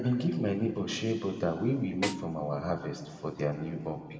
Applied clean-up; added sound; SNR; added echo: none; Snare drum; 8 dB; reverberation time 1.8 s.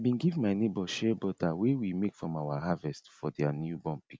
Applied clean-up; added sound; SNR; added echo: none; none; none; none.